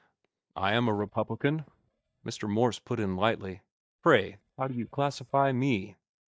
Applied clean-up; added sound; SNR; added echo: neural mask model DeepFilterNet 3.